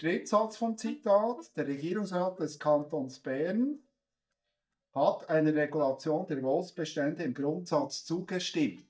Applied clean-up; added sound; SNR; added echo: neural mask model DeepFilterNet 3.